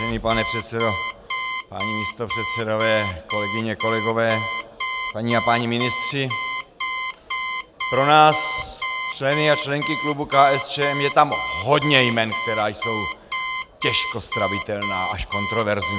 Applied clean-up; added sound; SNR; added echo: none; Alarm; 4 dB; none.